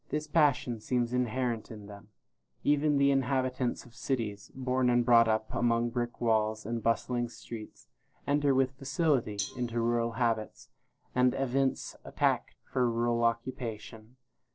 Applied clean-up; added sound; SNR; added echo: neural separator model SepFormer DNS4.